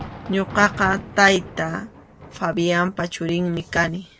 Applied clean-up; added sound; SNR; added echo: none; Thunder; 15 dB; none.